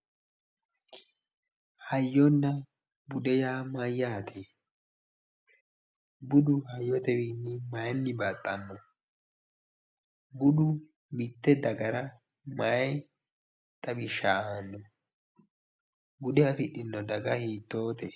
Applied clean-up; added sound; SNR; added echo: none; none; none; none.